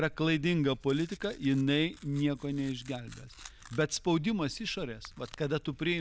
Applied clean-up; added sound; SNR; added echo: none; Tearing; 20 dB; none.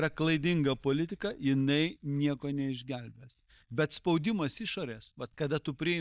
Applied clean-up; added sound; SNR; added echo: neural mask model DeepFilterNet 3.